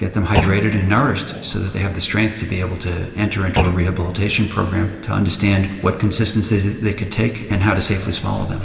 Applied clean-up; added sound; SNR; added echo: none; Thump, thud; 9 dB; reverberation time 2.0 s.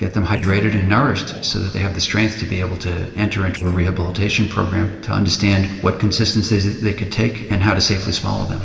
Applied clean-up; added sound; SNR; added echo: neural separator model SepFormer DNS4.